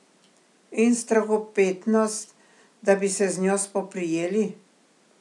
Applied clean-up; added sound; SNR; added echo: none; none; none; none.